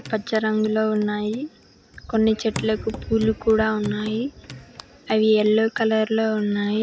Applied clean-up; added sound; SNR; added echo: none; Hands / Wood; 17 dB; none.